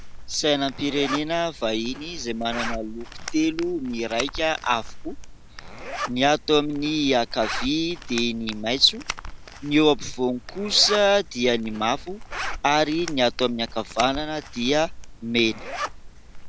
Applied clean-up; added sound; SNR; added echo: none; Zipper (clothing); 10 dB; none.